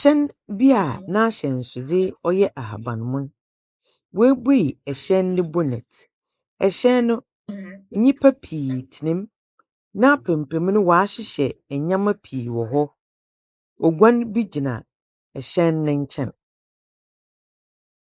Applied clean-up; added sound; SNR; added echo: neural mask model Resemble Enhance denoiser.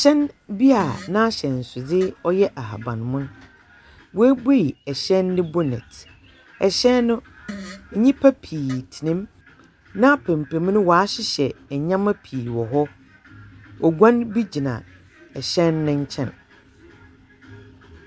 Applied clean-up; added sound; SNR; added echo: none; Fart; 20 dB; none.